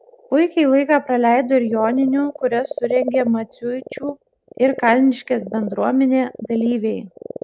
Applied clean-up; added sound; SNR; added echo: none; Frog; 15 dB; none.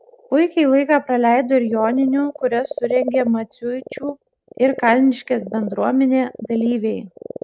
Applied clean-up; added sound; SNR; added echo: neural mask model RNNoise.